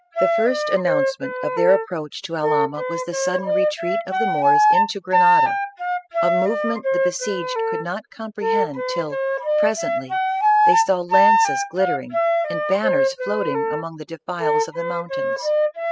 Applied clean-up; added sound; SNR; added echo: classical method spectral subtraction.